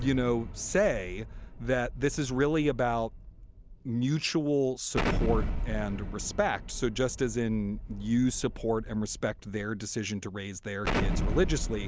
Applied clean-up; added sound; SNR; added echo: none; Explosion; 5 dB; none.